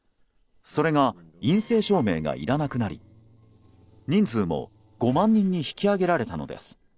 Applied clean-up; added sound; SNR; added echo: neural separator model SepFormer DNS4.